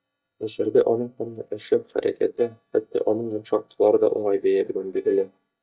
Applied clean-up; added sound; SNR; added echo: neural mask model DeepFilterNet 3.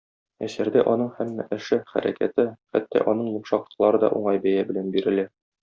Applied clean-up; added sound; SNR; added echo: none; none; none; none.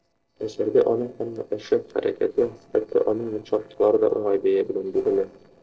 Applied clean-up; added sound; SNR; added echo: neural separator model SepFormer DNS4.